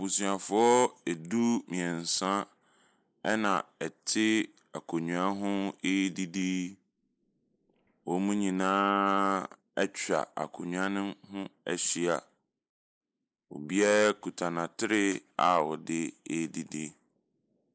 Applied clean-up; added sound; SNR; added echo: neural mask model Resemble Enhance denoiser.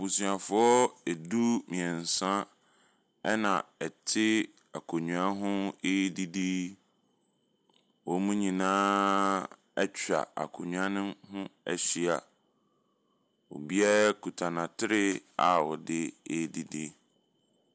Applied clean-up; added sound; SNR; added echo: none; none; none; none.